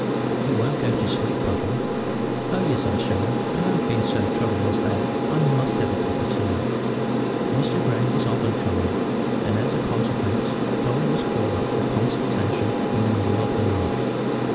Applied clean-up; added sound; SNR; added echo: none; Aircraft; -5 dB; none.